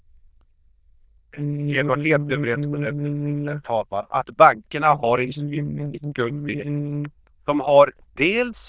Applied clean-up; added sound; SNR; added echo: neural diffusion model UNIVERSE++.